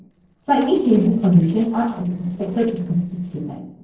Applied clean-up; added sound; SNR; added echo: neural separator model SepFormer DNS4.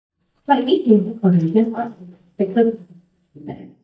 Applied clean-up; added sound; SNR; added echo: neural mask model DeepFilterNet 3.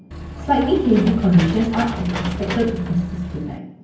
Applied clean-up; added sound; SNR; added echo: none; Engine / Mechanisms; 9 dB; reverberation time 0.9 s.